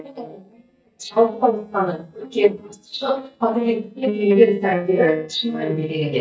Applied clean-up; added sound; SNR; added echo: neural mask model DeepFilterNet 3.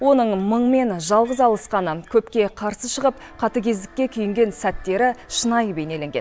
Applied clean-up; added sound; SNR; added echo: none; none; none; none.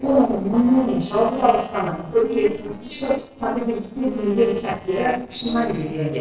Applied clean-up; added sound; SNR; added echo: neural separator model SepFormer DNS4.